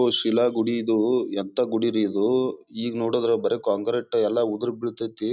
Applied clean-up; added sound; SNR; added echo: none; none; none; none.